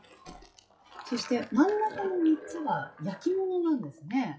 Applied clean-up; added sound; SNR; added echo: classical method WPE with log-MMSE.